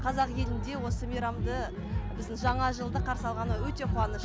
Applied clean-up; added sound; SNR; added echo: none; none; none; none.